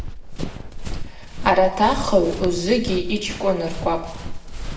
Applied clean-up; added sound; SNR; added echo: none; Run; 5 dB; reverberation time 0.9 s.